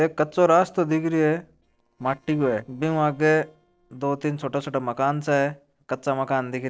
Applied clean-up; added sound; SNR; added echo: neural separator model SepFormer DNS4.